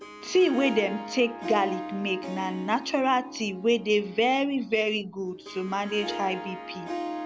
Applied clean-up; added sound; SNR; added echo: none; Harp; 10 dB; none.